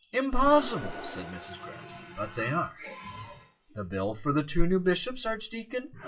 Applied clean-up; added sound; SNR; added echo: classical method WPE with log-MMSE.